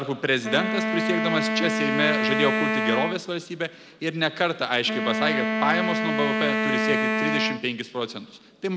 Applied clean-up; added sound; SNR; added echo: none; Wind instrument, woodwind instrument; -1 dB; none.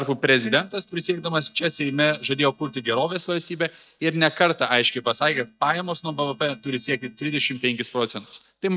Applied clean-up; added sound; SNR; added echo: neural mask model DeepFilterNet 3.